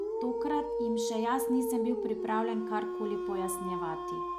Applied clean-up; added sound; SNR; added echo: none; Dog; 0 dB; none.